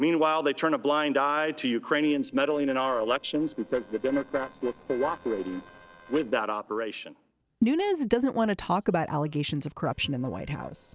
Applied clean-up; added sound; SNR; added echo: neural separator model SepFormer DNS4.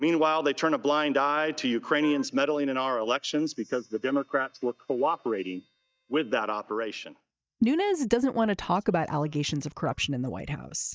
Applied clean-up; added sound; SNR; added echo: neural mask model DeepFilterNet 3.